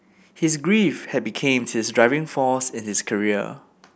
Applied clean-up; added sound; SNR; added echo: none; none; none; none.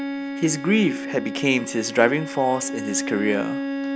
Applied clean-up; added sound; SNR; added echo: none; Bowed string instrument; 6 dB; none.